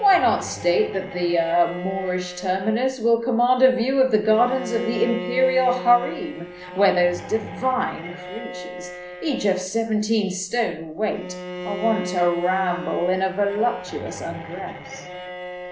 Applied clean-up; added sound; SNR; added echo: none; Bowed string instrument; 12 dB; none.